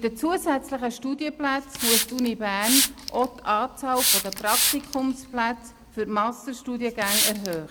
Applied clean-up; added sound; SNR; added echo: none; Hiss; 2 dB; none.